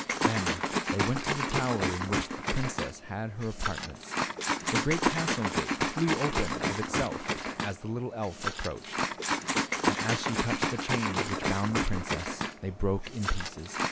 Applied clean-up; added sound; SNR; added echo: none; Liquid; -2 dB; none.